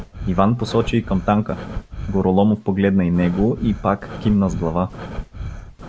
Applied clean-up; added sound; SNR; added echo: none; Breathing; 11 dB; none.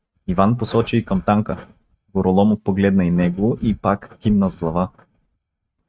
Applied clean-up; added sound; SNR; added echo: neural mask model RNNoise.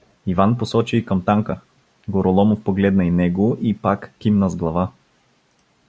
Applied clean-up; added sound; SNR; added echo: none; none; none; none.